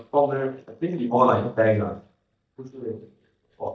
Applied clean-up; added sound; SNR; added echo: neural mask model DeepFilterNet 3.